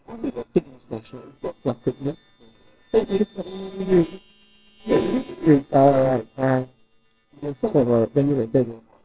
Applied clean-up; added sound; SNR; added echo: neural separator model SepFormer WHAMR!.